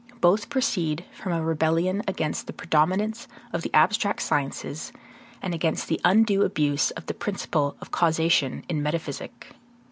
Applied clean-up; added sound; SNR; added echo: none; none; none; none.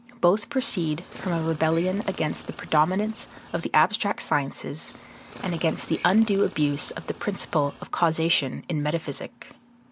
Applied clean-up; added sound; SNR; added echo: none; Chirp, tweet; 17 dB; none.